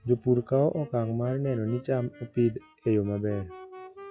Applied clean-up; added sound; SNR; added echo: classical method log-MMSE.